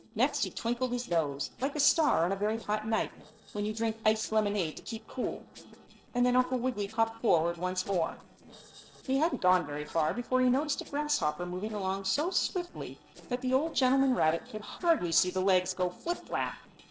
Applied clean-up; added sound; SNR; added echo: neural separator model SepFormer DNS4.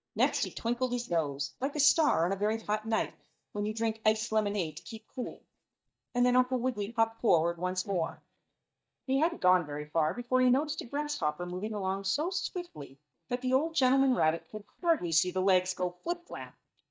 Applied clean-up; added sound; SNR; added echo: neural mask model DeepFilterNet 3.